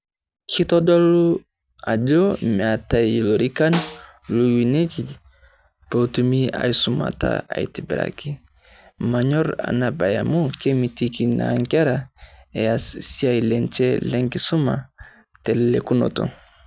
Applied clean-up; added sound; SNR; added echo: none; Snare drum; 13 dB; none.